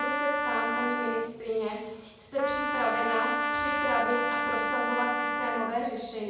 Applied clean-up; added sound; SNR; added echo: none; Trumpet; -1 dB; reverberation time 0.9 s.